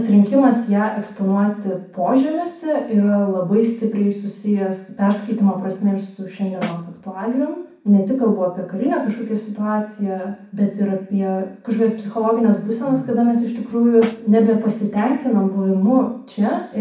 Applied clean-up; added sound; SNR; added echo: none; Snare drum; 15 dB; reverberation time 0.6 s.